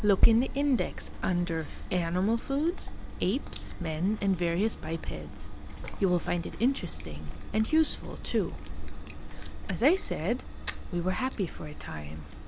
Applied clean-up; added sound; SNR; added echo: none; Chewing, mastication; 2 dB; none.